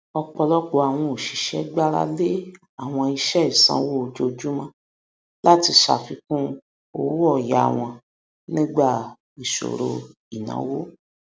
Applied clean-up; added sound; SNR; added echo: none; none; none; none.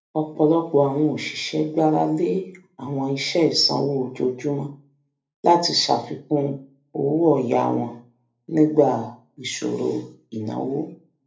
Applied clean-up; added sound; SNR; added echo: none; none; none; reverberation time 0.3 s.